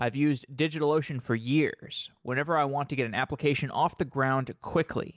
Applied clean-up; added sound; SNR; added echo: none; none; none; none.